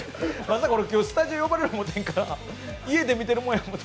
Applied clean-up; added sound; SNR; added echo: none; none; none; none.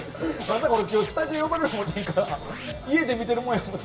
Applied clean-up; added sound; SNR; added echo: none; Scratching (performance technique); 15 dB; reverberation time 1.6 s.